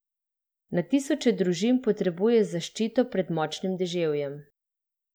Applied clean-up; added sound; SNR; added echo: none; none; none; none.